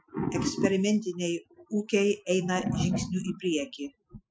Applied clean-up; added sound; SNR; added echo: classical method Wiener filter.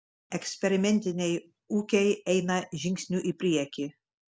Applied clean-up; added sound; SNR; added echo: none; none; none; none.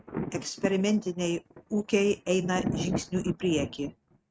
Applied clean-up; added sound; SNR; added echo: neural mask model RNNoise.